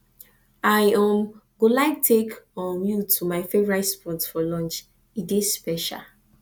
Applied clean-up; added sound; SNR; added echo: none; none; none; none.